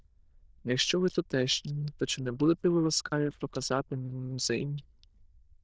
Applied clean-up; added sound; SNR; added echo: neural diffusion model UNIVERSE++.